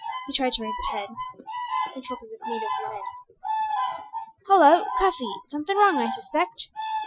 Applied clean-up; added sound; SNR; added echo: classical method Wiener filter.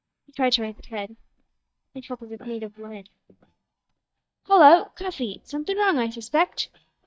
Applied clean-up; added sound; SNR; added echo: neural mask model DeepFilterNet 3.